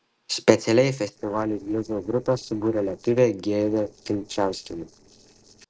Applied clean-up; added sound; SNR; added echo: neural separator model SepFormer DNS4.